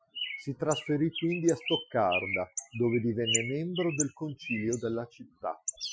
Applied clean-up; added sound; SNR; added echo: classical method Wiener filter.